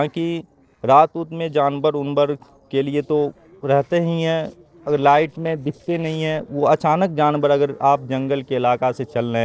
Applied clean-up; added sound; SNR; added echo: neural separator model SepFormer DNS4.